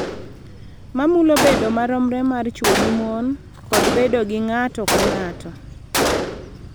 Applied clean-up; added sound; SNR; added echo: none; Gunshot, gunfire; 3 dB; none.